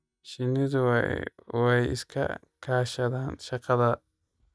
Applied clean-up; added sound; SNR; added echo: neural mask model DeepFilterNet 3.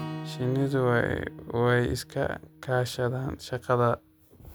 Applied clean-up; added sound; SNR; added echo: none; Acoustic guitar / Strum; 15 dB; none.